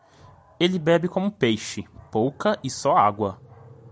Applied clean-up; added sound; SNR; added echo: none; none; none; none.